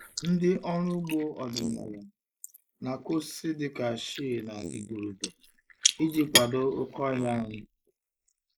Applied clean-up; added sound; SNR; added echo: neural mask model Resemble Enhance denoiser.